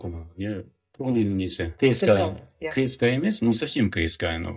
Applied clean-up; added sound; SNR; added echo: neural mask model DeepFilterNet 3.